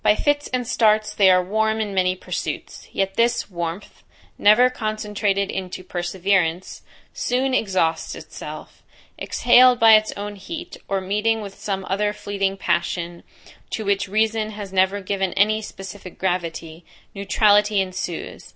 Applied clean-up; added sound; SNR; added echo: none; none; none; none.